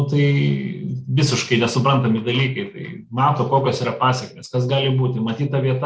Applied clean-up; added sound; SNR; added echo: none; none; none; none.